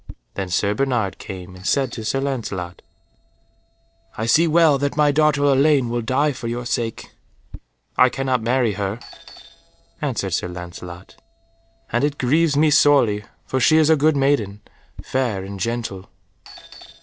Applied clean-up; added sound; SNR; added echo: neural separator model SepFormer DNS4.